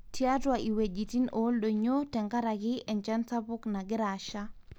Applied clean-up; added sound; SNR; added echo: none; Wind; 15 dB; none.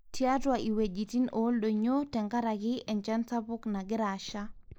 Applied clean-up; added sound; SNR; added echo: neural mask model Resemble Enhance denoiser.